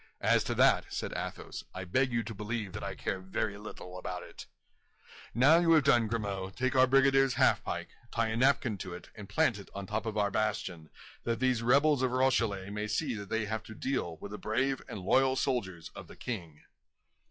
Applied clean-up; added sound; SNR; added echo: classical method log-MMSE.